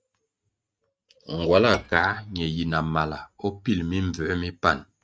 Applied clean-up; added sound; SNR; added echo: neural mask model RNNoise.